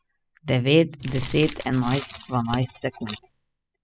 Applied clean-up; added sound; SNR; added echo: classical method spectral subtraction.